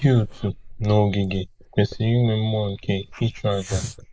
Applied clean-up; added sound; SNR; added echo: neural mask model Resemble Enhance denoiser.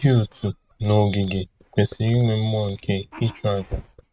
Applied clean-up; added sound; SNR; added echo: neural mask model RNNoise.